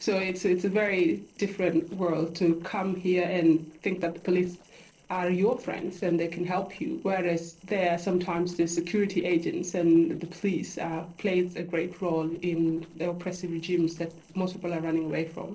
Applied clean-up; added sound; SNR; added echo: neural separator model SepFormer DNS4.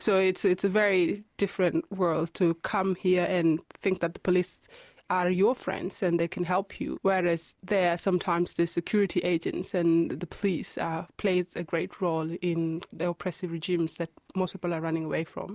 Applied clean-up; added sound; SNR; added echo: none; none; none; none.